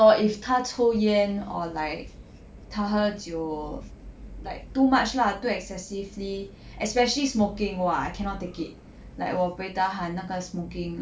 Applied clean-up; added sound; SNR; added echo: none; none; none; none.